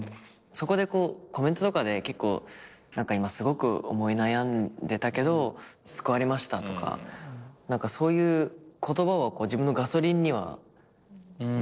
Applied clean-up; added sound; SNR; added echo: neural separator model SepFormer DNS4.